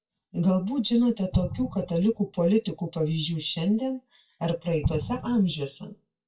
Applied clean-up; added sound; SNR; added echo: classical method WPE with log-MMSE.